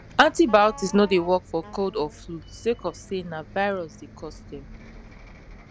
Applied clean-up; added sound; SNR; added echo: none; Wind instrument, woodwind instrument + Bus; 18 dB; none.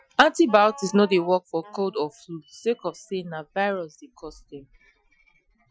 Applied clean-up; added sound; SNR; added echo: classical method Wiener filter.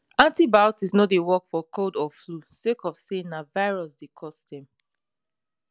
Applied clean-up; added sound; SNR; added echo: none; none; none; none.